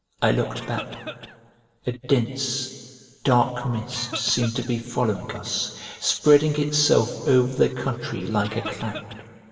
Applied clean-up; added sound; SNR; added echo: none; Cough; 12 dB; reverberation time 2.2 s.